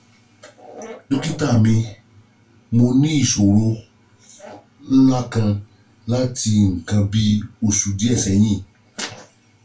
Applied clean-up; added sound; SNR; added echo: none; none; none; reverberation time 0.2 s.